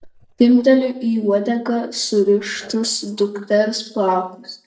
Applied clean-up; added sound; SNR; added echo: neural mask model DeepFilterNet 3.